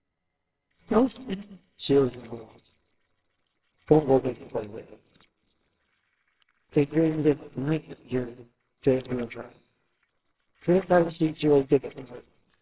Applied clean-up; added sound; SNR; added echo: neural separator model SepFormer WHAMR!.